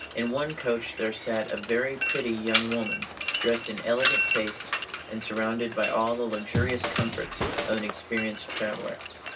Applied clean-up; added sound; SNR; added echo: none; Mechanisms + Scratching (performance technique); -1 dB; none.